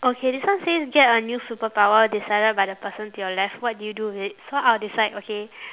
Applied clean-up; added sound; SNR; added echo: none; none; none; none.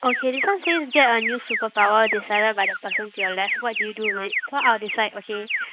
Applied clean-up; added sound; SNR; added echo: neural mask model Resemble Enhance denoiser.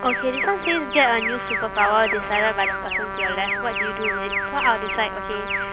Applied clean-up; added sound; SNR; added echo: none; Trumpet + Alarm; 2 dB; none.